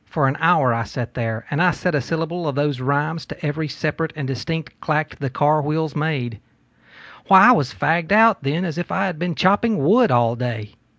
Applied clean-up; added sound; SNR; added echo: none; none; none; none.